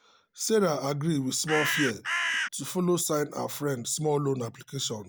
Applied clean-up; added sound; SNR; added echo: none; Bird; -1 dB; none.